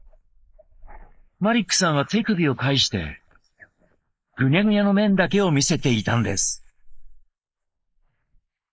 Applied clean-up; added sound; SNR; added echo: neural mask model Resemble Enhance denoiser.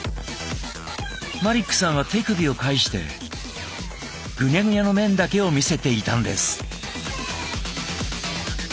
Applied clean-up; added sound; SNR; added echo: none; none; none; none.